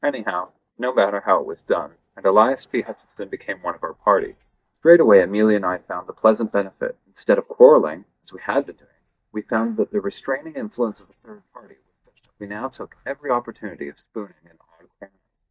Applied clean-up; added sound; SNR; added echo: neural mask model DeepFilterNet 3.